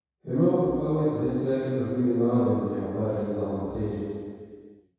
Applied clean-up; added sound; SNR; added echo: none; none; none; reverberation time 2.0 s.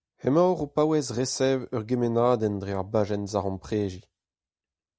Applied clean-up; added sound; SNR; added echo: none; none; none; none.